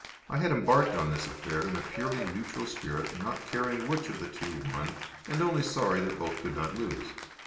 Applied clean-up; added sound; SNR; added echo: none; Applause / Cheering; 10 dB; reverberation time 0.9 s.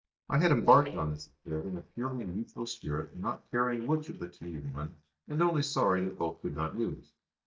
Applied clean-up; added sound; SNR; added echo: neural mask model DeepFilterNet 3.